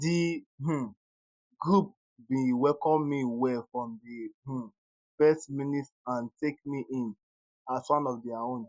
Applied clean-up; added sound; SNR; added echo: neural mask model Resemble Enhance denoiser.